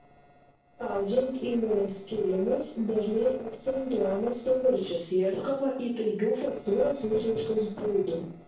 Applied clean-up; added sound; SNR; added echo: neural separator model SepFormer DNS4.